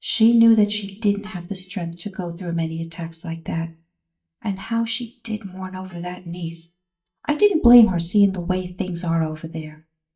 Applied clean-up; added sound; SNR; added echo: neural mask model DeepFilterNet 3.